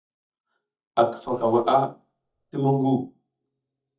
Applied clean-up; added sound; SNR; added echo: neural mask model DeepFilterNet 3.